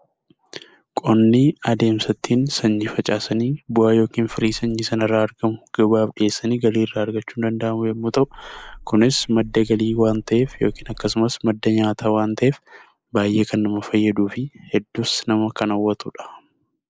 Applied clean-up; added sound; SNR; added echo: neural mask model Resemble Enhance denoiser.